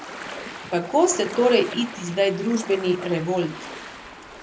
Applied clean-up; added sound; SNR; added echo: none; Ocean; 13 dB; none.